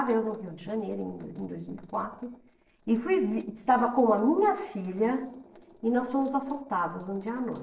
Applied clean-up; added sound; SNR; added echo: neural separator model SepFormer DNS4.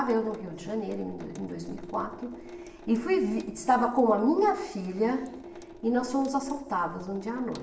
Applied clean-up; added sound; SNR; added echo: none; Drip / Sink (filling or washing) / Water tap, faucet; 17 dB; reverberation time 0.8 s.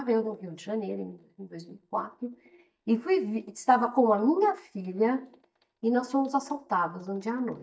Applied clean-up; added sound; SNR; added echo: neural mask model DeepFilterNet 3.